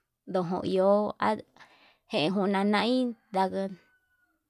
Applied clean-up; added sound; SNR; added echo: none; none; none; none.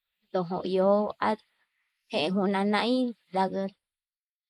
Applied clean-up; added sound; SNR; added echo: neural mask model Resemble Enhance denoiser.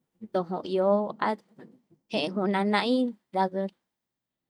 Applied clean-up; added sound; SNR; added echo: neural mask model DeepFilterNet 3.